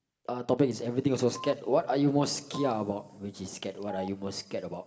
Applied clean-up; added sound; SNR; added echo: none; Telephone; 17 dB; reverberation time 2.8 s.